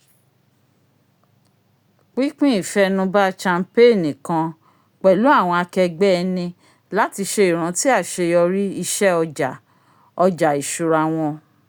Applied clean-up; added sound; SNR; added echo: none; none; none; none.